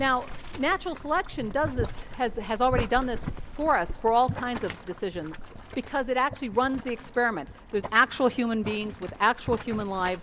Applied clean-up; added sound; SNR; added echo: none; Boiling; 9 dB; none.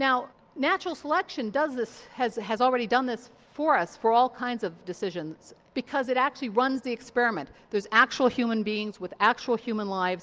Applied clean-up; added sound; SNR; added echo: none; none; none; none.